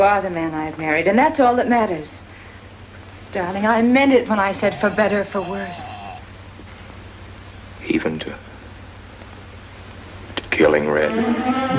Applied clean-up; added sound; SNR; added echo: none; Fart; 16 dB; none.